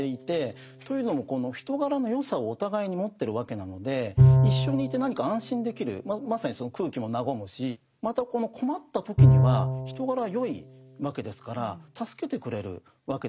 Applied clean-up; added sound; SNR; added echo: none; Bowed string instrument; -2 dB; none.